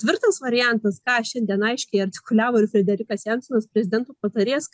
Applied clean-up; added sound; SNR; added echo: none; none; none; none.